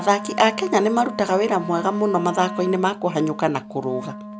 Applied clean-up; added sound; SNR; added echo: none; Wind instrument, woodwind instrument; 11 dB; none.